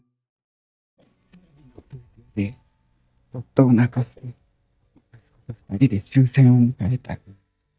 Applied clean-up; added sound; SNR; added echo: neural mask model DeepFilterNet 3.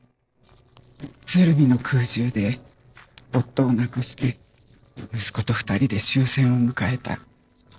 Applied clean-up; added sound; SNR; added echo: neural separator model SepFormer DNS4.